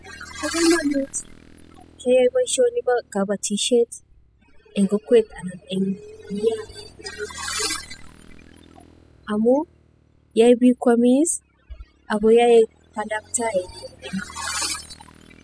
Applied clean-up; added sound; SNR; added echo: classical method spectral subtraction.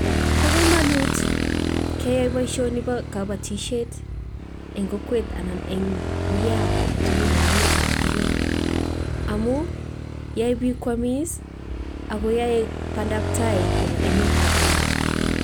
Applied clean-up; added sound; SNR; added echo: none; Motorcycle / Engine; -3 dB; none.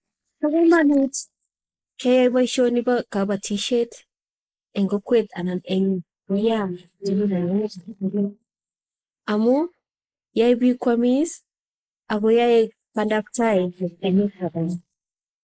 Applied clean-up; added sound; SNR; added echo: neural mask model Resemble Enhance denoiser.